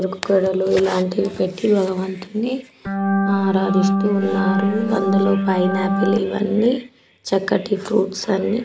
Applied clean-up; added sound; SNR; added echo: none; Organ; -1 dB; none.